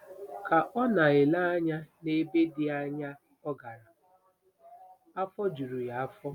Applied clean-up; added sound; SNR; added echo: none; none; none; none.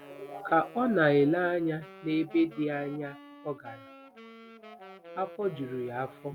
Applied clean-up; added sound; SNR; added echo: none; Wind instrument, woodwind instrument; 19 dB; none.